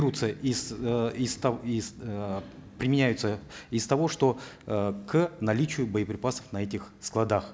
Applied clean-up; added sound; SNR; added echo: none; none; none; none.